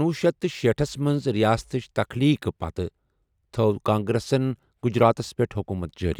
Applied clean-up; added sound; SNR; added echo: none; none; none; none.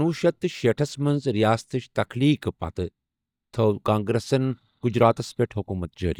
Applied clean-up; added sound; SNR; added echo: neural mask model DeepFilterNet 3.